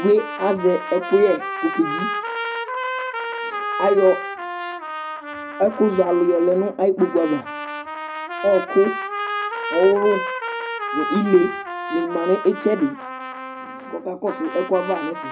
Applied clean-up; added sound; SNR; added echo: none; Trumpet; 7 dB; reverberation time 0.4 s.